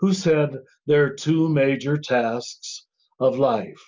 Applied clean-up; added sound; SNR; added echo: none; none; none; none.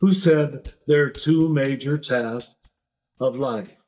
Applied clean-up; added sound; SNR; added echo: neural mask model DeepFilterNet 3.